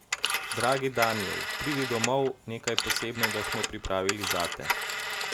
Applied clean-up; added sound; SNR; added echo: none; Telephone; 1 dB; none.